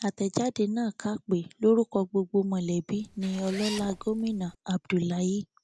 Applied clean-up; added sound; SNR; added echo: none; Zipper (clothing); 14 dB; none.